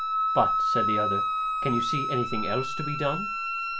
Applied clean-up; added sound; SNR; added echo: none; Wind instrument, woodwind instrument; -3 dB; reverberation time 0.3 s.